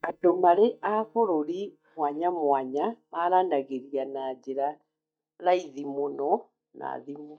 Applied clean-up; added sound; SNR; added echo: neural mask model DeepFilterNet 3.